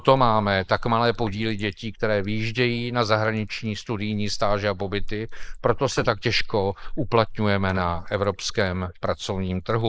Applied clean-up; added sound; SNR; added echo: neural mask model Resemble Enhance denoiser.